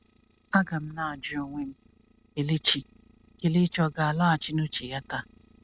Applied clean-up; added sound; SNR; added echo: neural mask model RNNoise.